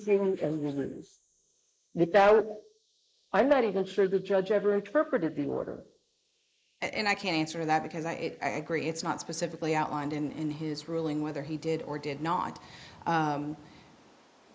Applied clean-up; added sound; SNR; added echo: neural mask model Resemble Enhance denoiser.